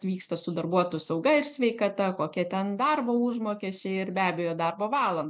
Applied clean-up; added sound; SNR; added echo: none; none; none; none.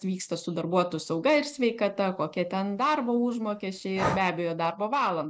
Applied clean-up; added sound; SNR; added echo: none; Breathing; 11 dB; none.